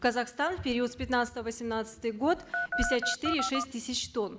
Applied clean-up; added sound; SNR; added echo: none; Telephone; 1 dB; none.